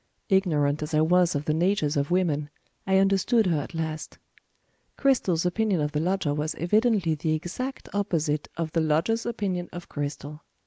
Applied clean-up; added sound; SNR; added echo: none; none; none; none.